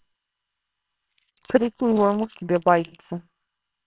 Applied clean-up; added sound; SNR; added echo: neural separator model SepFormer WHAMR!.